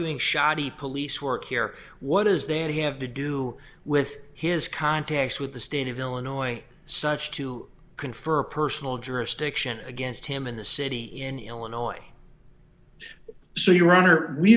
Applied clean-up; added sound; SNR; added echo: none; none; none; none.